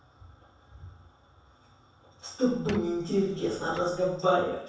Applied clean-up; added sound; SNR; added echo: none; Squeak; 14 dB; reverberation time 0.7 s.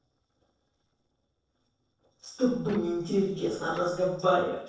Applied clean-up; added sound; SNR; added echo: neural separator model SepFormer DNS4.